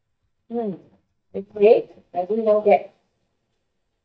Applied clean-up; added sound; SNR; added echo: neural mask model DeepFilterNet 3.